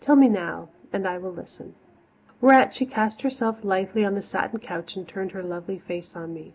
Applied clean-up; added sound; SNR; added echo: none; none; none; none.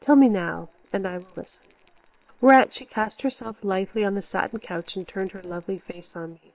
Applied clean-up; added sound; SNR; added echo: neural separator model SepFormer WHAM!.